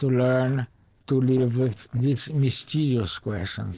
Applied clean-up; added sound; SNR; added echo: neural separator model SepFormer DNS4.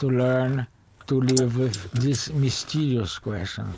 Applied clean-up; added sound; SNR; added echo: neural mask model Resemble Enhance denoiser.